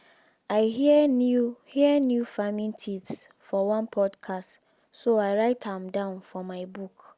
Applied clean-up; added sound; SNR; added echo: none; none; none; none.